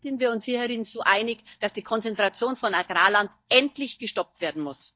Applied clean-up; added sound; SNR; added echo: neural mask model DeepFilterNet 3.